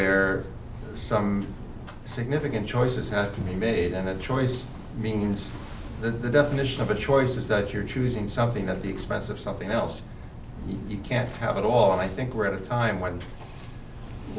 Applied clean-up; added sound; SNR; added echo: none; none; none; none.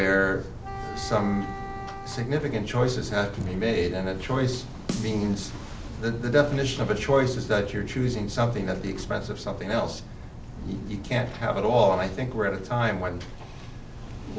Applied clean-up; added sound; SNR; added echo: none; Snare drum + Wind instrument, woodwind instrument; 12 dB; none.